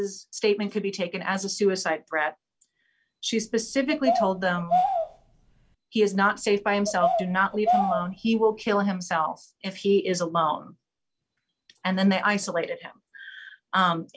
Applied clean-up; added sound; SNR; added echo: none; Bird vocalization, bird call, bird song; 1 dB; none.